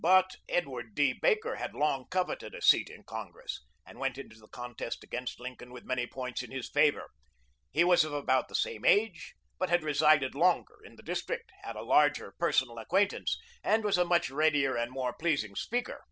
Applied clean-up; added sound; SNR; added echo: none; none; none; none.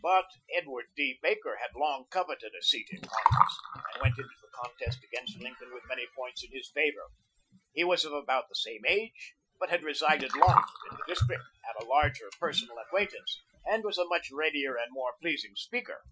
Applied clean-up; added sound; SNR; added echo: classical method Wiener filter.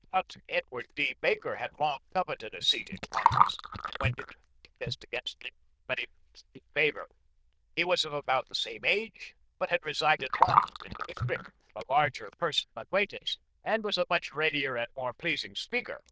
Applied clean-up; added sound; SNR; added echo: neural diffusion model UNIVERSE++.